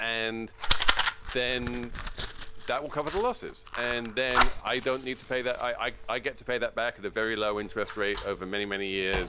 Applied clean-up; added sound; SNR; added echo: none; Fire; 0 dB; none.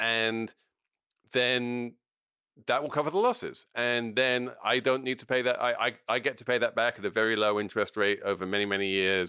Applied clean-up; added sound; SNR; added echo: none; none; none; none.